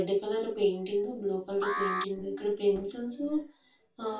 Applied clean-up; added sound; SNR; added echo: none; Alarm; 6 dB; reverberation time 0.2 s.